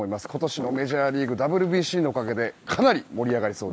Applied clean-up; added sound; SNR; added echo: neural mask model Resemble Enhance denoiser.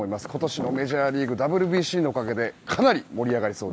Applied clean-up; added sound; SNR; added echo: none; Walk, footsteps; 16 dB; none.